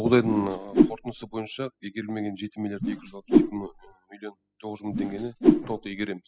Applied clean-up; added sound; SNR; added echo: classical method spectral subtraction.